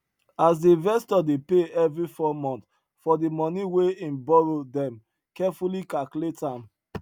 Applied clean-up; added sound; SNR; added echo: none; none; none; none.